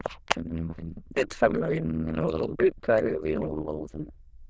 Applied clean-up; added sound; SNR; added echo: neural diffusion model UNIVERSE++.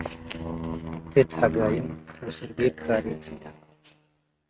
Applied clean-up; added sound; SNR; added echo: neural mask model RNNoise.